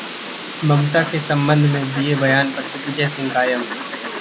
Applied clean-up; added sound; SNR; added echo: none; Fowl; 9 dB; none.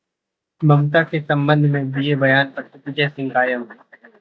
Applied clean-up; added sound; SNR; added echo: neural mask model DeepFilterNet 3.